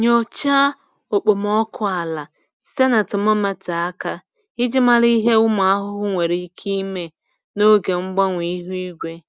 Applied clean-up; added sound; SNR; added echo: none; none; none; none.